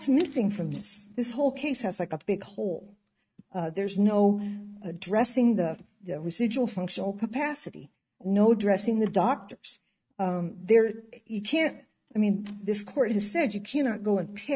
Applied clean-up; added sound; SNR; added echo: neural mask model RNNoise.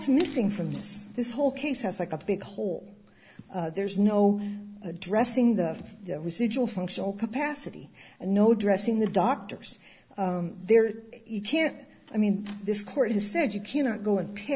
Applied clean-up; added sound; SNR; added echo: none; Coin (dropping); 15 dB; none.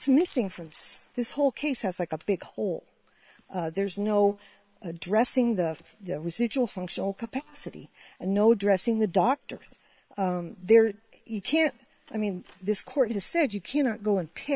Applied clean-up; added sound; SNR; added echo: neural separator model SepFormer WHAM!.